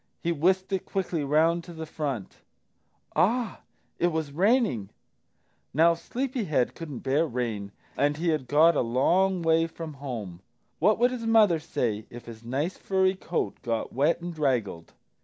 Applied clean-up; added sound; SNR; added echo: none; none; none; none.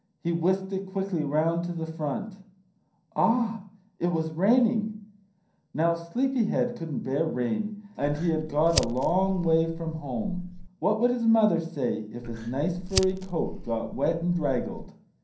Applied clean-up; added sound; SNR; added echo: none; Fire; 9 dB; reverberation time 0.6 s.